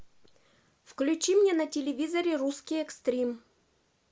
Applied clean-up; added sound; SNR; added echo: none; none; none; none.